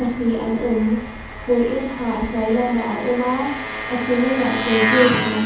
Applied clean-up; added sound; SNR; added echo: none; Engine; 6 dB; reverberation time 0.8 s.